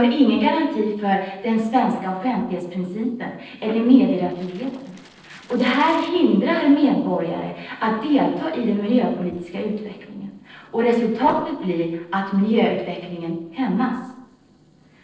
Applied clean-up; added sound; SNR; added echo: neural separator model SepFormer DNS4.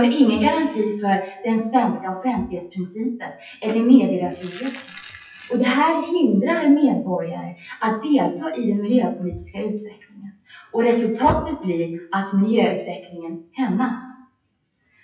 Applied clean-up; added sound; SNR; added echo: classical method WPE with log-MMSE.